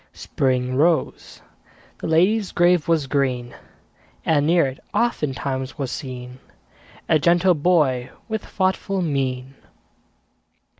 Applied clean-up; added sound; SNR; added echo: none; none; none; none.